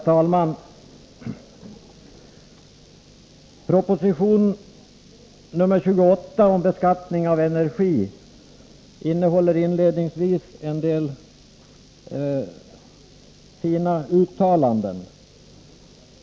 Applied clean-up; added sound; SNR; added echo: none; none; none; none.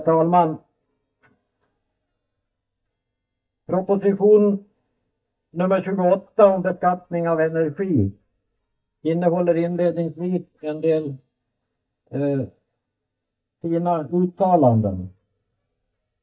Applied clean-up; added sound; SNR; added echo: neural mask model DeepFilterNet 3.